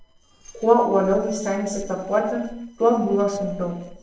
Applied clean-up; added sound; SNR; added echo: neural separator model SepFormer DNS4.